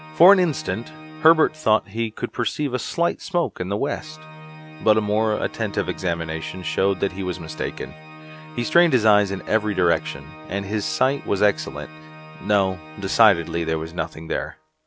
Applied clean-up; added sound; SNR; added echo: none; Organ; 18 dB; none.